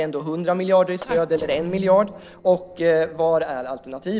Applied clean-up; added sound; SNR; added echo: neural separator model SepFormer DNS4.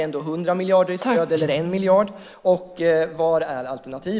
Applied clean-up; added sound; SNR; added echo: neural mask model Resemble Enhance denoiser.